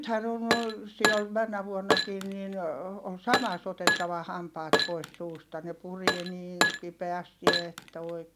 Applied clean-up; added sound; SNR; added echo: none; Glass; -2 dB; none.